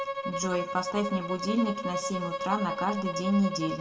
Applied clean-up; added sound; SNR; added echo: none; Bowed string instrument; 4 dB; reverberation time 1.1 s.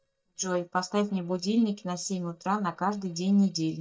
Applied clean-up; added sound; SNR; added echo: neural mask model DeepFilterNet 3.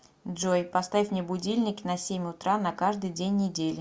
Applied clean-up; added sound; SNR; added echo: none; none; none; none.